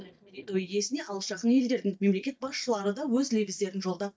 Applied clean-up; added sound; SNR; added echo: neural mask model DeepFilterNet 3.